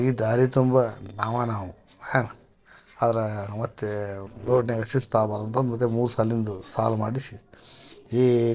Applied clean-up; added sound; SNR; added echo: neural separator model SepFormer DNS4.